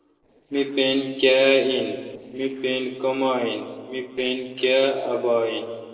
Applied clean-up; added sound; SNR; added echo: neural separator model SepFormer DNS4.